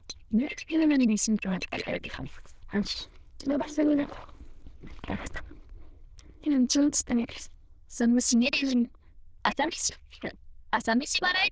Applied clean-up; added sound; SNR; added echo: neural diffusion model UNIVERSE++.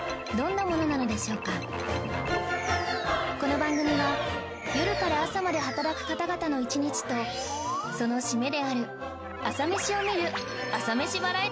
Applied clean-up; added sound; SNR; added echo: none; none; none; none.